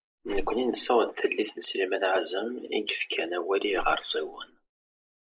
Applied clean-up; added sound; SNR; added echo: neural mask model Resemble Enhance denoiser.